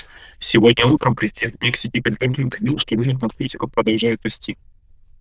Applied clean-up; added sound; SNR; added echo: neural diffusion model UNIVERSE++.